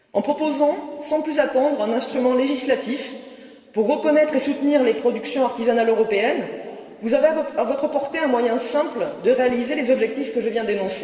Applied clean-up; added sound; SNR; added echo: none; none; none; reverberation time 2.1 s.